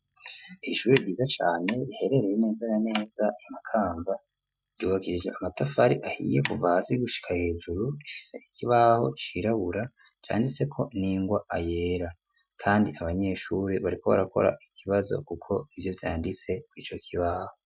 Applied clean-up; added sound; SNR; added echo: classical method Wiener filter.